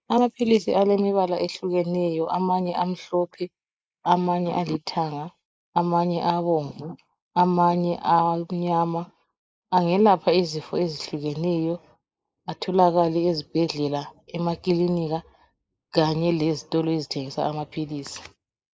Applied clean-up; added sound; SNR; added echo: neural mask model Resemble Enhance denoiser.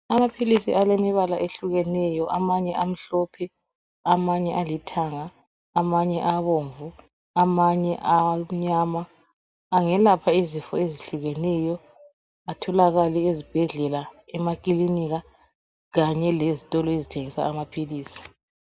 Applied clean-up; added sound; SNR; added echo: none; none; none; none.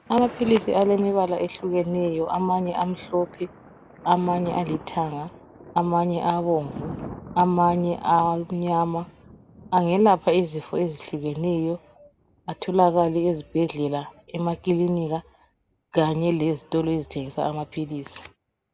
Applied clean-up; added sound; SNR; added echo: none; Thunder; 19 dB; none.